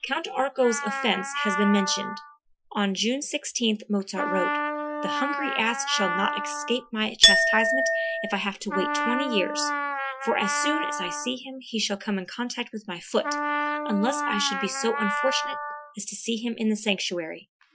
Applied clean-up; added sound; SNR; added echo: classical method Wiener filter.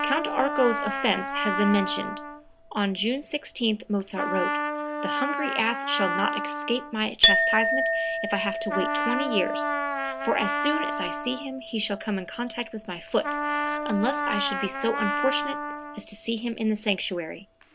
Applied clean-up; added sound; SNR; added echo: none; Chink, clink + Trumpet; 0 dB; none.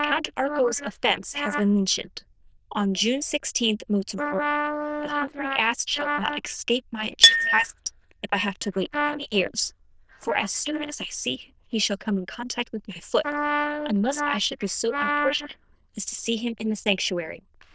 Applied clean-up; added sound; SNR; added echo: neural diffusion model UNIVERSE++.